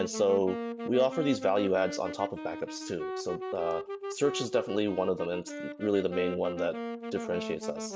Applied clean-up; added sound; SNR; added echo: none; Wind instrument, woodwind instrument; 7 dB; none.